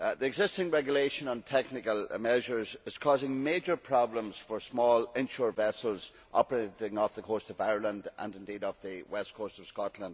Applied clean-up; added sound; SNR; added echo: none; none; none; none.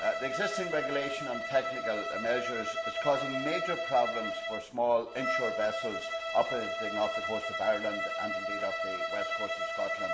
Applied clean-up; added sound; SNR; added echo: none; Bowed string instrument; 1 dB; reverberation time 0.7 s.